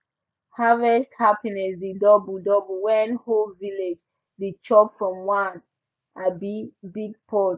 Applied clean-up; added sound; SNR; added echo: none; none; none; none.